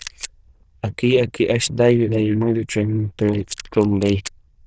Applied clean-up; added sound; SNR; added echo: neural diffusion model UNIVERSE++.